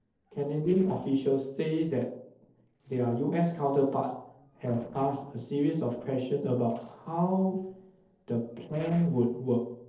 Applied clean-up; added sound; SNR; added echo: neural separator model SepFormer DNS4.